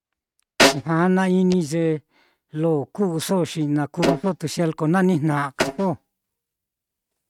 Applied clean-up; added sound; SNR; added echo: neural mask model RNNoise.